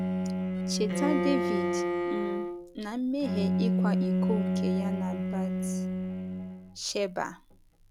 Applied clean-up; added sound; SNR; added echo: none; Bowed string instrument + Bowed string instrument; -5 dB; none.